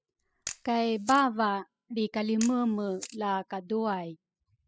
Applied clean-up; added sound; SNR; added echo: classical method spectral subtraction.